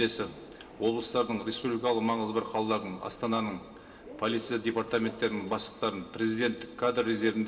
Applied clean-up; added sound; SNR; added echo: none; Subway, metro, underground; 19 dB; reverberation time 0.2 s.